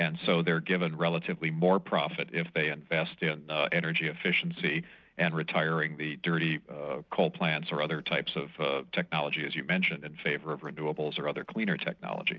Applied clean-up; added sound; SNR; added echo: none; none; none; none.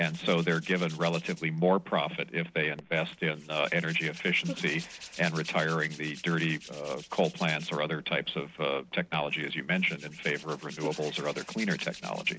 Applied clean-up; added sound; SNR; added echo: none; Hands; 17 dB; none.